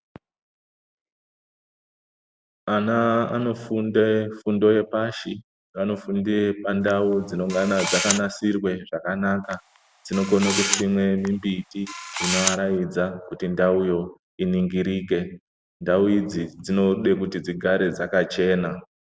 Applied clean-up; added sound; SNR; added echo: none; Camera; 6 dB; none.